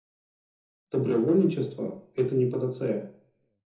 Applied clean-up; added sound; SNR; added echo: none; none; none; reverberation time 0.5 s.